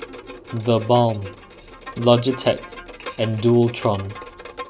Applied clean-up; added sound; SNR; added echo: none; Bowed string instrument; 16 dB; none.